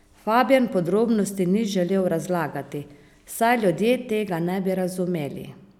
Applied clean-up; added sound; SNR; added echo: none; none; none; none.